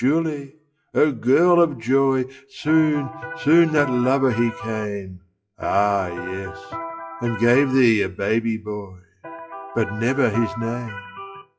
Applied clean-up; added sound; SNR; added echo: classical method WPE with log-MMSE.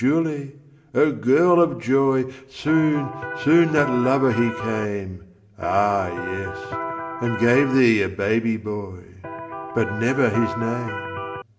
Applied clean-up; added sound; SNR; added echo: none; Electric guitar; 9 dB; reverberation time 0.6 s.